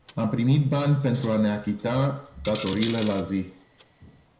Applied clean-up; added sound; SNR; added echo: none; Coin (dropping); 16 dB; reverberation time 0.5 s.